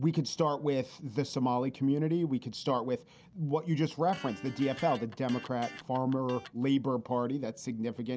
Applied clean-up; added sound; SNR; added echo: none; Electric guitar; 16 dB; none.